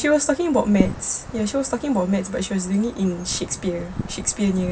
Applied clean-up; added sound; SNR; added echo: none; Wind; 10 dB; reverberation time 0.4 s.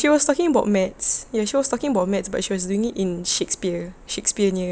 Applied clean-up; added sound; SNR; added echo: none; none; none; none.